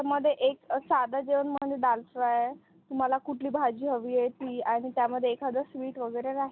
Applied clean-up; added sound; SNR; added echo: none; none; none; none.